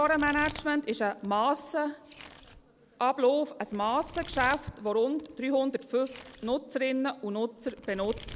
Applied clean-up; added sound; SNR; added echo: none; Domestic sounds, home sounds; 18 dB; none.